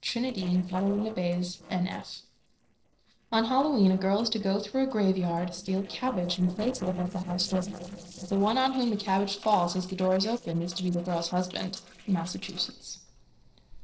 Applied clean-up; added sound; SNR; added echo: neural separator model SepFormer DNS4.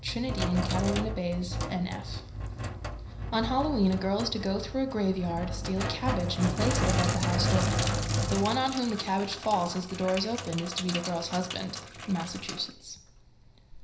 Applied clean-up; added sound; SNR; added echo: none; Sink (filling or washing); 2 dB; reverberation time 0.5 s.